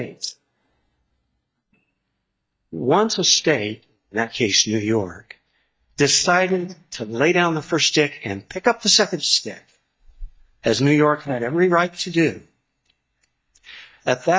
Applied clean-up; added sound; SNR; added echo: neural mask model DeepFilterNet 3.